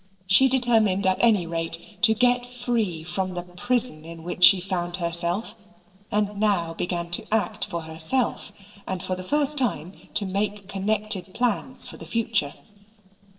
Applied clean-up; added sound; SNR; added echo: neural separator model SepFormer DNS4.